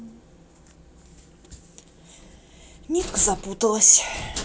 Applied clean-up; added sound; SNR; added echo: none; none; none; none.